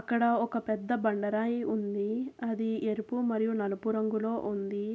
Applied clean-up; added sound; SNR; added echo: none; none; none; none.